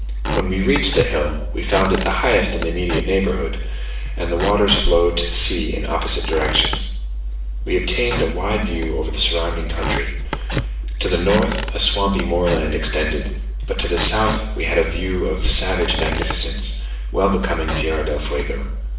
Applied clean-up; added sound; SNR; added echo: none; Squeak / Wood; 11 dB; reverberation time 0.7 s.